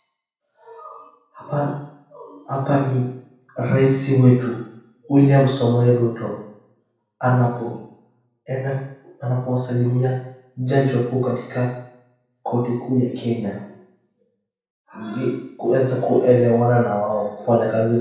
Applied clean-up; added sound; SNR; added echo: none; none; none; reverberation time 0.6 s.